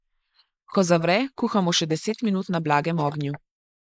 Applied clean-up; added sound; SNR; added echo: neural mask model Resemble Enhance denoiser.